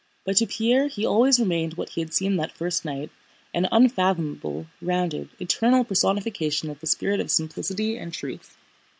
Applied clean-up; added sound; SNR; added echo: none; none; none; none.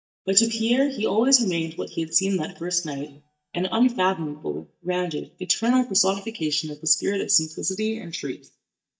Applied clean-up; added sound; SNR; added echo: neural mask model DeepFilterNet 3.